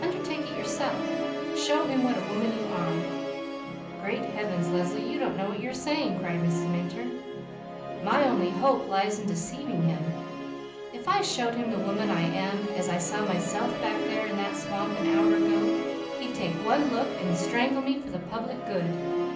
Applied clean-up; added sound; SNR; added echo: none; Musical instrument; 2 dB; reverberation time 0.6 s.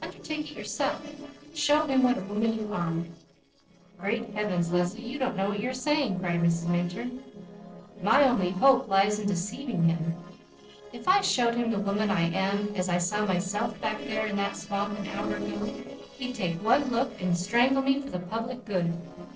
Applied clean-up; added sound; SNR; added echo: neural separator model SepFormer DNS4.